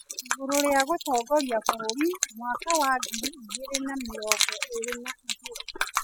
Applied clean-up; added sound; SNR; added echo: classical method spectral subtraction.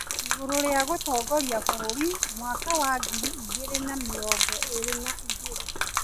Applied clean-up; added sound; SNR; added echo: none; Gurgling / Liquid; -1 dB; none.